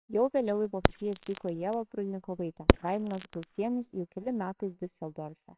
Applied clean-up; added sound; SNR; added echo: neural separator model SepFormer WHAMR!.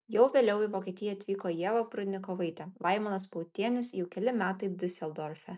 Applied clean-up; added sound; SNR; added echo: none; none; none; none.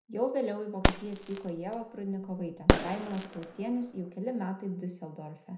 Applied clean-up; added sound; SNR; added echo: none; Fireworks; -4 dB; reverberation time 0.4 s.